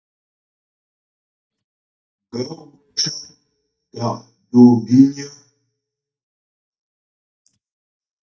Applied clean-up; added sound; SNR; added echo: neural mask model DeepFilterNet 3.